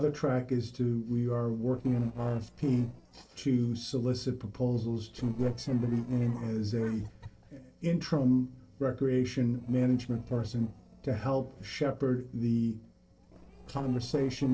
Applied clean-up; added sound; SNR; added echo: neural separator model SepFormer DNS4.